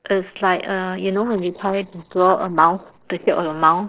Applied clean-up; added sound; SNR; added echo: neural separator model SepFormer DNS4.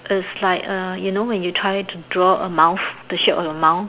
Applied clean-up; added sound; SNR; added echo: none; none; none; none.